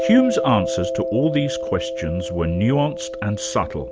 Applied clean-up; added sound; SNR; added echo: none; Mallet percussion; 5 dB; none.